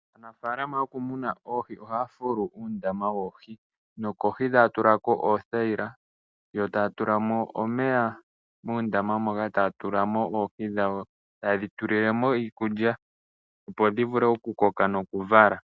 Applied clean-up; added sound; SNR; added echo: none; none; none; none.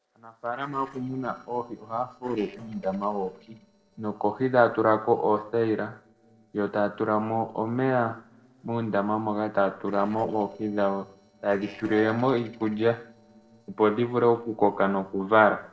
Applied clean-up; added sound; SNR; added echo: neural separator model SepFormer DNS4.